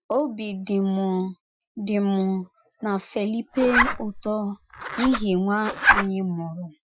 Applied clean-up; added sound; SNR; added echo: classical method Wiener filter.